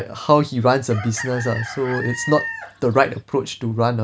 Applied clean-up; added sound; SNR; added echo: none; Chicken, rooster; 12 dB; none.